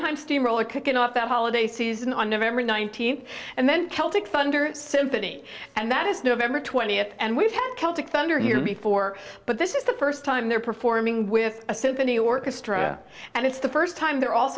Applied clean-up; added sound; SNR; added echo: none; none; none; none.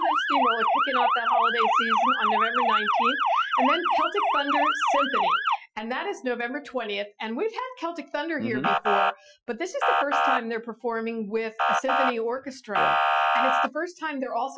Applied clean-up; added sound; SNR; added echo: classical method Wiener filter.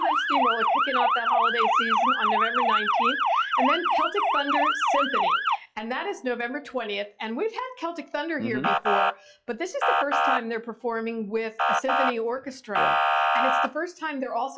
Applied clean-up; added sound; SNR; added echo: classical method log-MMSE.